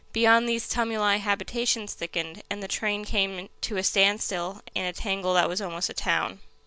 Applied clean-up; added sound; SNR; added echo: none; none; none; none.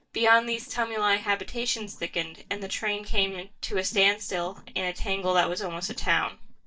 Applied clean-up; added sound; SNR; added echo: neural mask model DeepFilterNet 3.